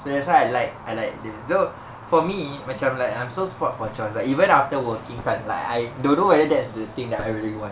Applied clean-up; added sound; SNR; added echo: none; none; none; none.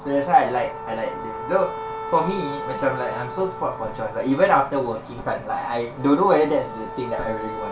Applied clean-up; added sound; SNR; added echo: none; Wind instrument, woodwind instrument; 11 dB; reverberation time 0.2 s.